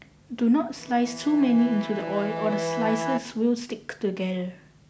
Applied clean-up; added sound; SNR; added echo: none; Bowed string instrument; 7 dB; none.